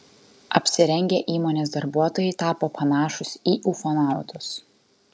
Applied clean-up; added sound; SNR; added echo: none; none; none; none.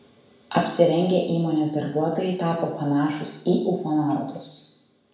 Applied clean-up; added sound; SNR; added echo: none; none; none; reverberation time 0.6 s.